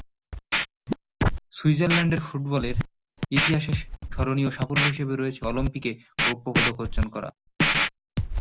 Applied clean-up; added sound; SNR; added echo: none; Scratching (performance technique); 0 dB; none.